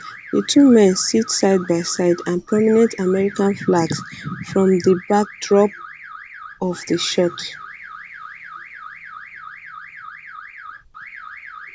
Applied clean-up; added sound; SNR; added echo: none; Alarm / Car; 17 dB; none.